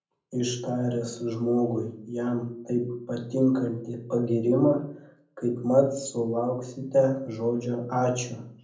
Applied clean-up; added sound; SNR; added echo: none; none; none; reverberation time 0.6 s.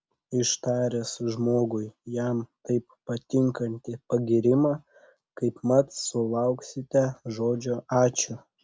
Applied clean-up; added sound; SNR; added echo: none; none; none; none.